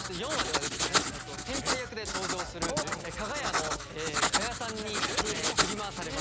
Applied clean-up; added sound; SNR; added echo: none; Writing; -5 dB; none.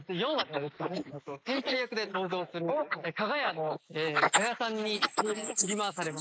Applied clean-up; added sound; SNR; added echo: neural mask model Resemble Enhance denoiser.